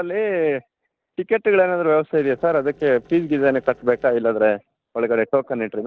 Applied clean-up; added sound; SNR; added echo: neural separator model SepFormer DNS4.